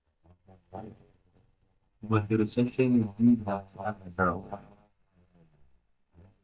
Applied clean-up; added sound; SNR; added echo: neural mask model DeepFilterNet 3.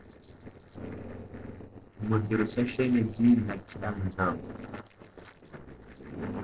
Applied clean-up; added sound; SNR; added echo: neural separator model SepFormer DNS4.